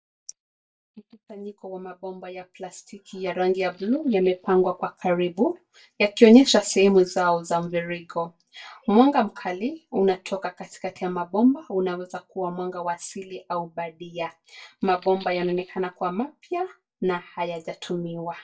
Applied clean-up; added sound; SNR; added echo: neural mask model DeepFilterNet 3.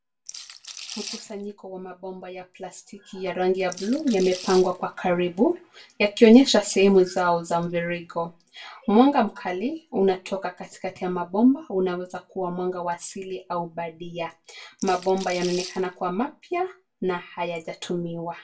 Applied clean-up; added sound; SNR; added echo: none; Rattle / Rattle (instrument); 15 dB; reverberation time 0.2 s.